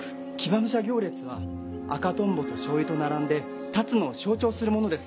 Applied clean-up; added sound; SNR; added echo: none; none; none; none.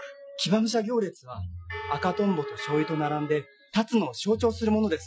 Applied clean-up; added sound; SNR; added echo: classical method Wiener filter.